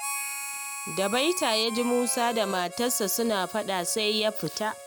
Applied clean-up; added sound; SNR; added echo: none; Harmonica; 9 dB; none.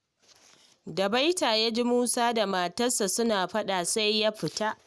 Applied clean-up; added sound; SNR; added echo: none; none; none; none.